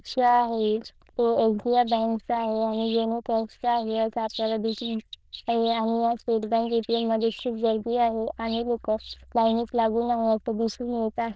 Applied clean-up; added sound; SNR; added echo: neural diffusion model UNIVERSE++.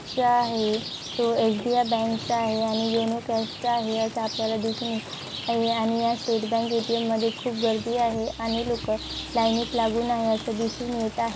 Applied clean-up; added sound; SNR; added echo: none; Rain; 11 dB; none.